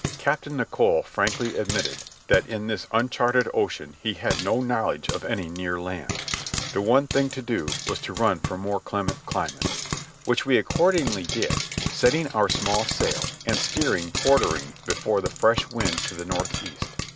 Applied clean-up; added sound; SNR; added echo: none; Frying (food); 6 dB; none.